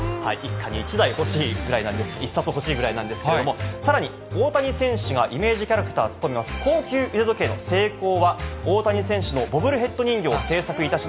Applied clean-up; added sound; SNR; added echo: none; none; none; none.